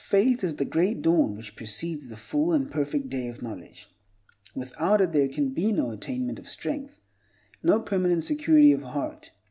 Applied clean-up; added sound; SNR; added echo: none; none; none; none.